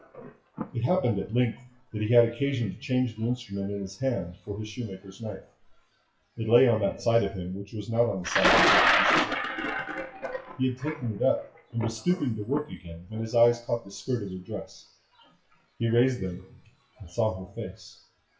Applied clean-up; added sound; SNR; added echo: classical method WPE with log-MMSE.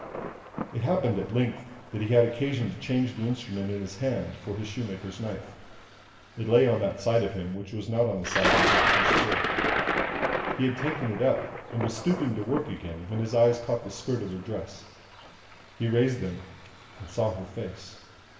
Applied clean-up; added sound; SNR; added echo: none; Thunder; 4 dB; reverberation time 1.1 s.